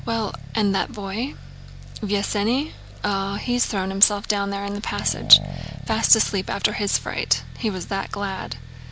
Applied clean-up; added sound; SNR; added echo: none; Accelerating, revving, vroom; 13 dB; none.